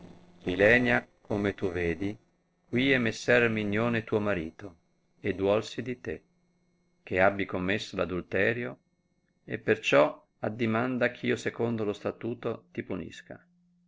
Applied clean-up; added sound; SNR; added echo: neural separator model SepFormer DNS4.